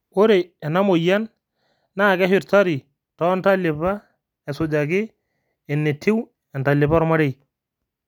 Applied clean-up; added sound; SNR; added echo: none; none; none; none.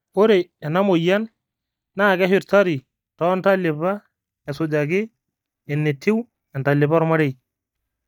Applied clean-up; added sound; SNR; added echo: neural mask model DeepFilterNet 3.